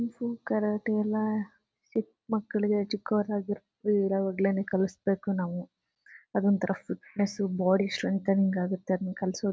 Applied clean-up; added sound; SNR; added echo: none; none; none; none.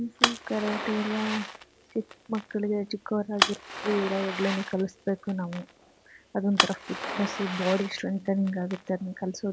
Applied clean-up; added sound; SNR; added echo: none; Fire; 4 dB; none.